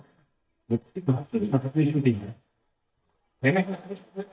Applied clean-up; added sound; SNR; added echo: neural mask model DeepFilterNet 3.